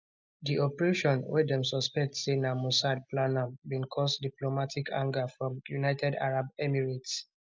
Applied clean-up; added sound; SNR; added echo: none; none; none; none.